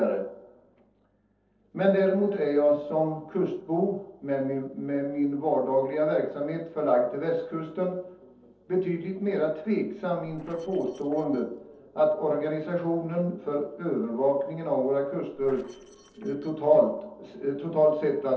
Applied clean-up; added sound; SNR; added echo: neural separator model SepFormer DNS4.